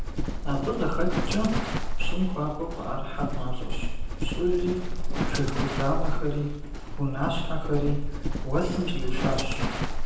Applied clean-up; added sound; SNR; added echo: none; Livestock, farm animals, working animals; -4 dB; reverberation time 0.9 s.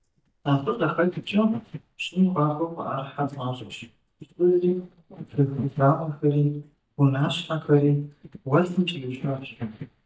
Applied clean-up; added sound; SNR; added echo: neural mask model DeepFilterNet 3.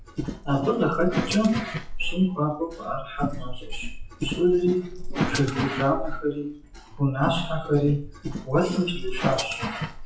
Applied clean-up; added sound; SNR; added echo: classical method WPE with log-MMSE.